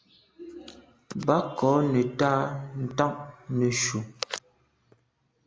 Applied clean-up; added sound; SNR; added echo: none; none; none; none.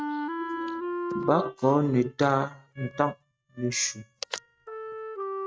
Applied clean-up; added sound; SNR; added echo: neural mask model RNNoise.